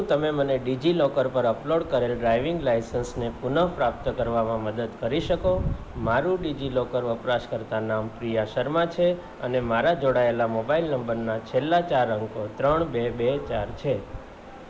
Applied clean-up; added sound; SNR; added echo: none; none; none; none.